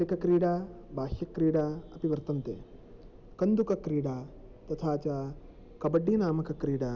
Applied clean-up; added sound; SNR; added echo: none; none; none; none.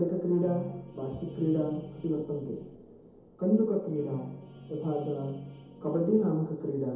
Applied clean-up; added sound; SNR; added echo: none; Guitar; 13 dB; reverberation time 0.8 s.